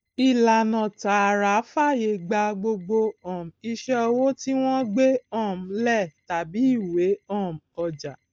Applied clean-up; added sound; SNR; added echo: neural mask model DeepFilterNet 3.